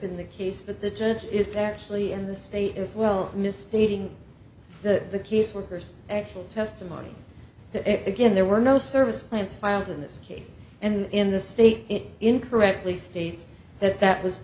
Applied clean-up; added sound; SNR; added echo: none; none; none; none.